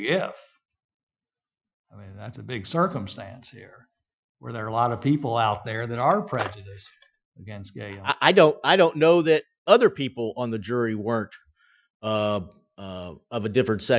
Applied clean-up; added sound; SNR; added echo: classical method Wiener filter.